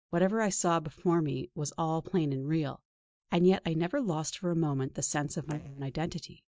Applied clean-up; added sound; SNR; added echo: neural mask model DeepFilterNet 3.